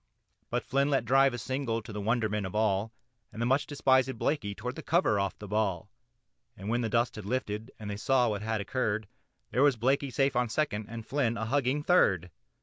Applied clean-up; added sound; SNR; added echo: none; none; none; none.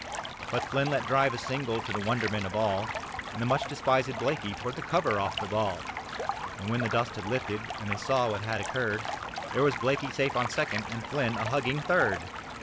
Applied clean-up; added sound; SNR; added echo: none; Stream; 6 dB; none.